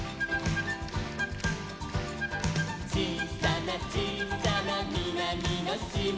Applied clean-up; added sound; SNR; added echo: none; none; none; none.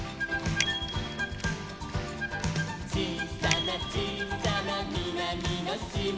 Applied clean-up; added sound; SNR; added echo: none; Bicycle bell; 8 dB; none.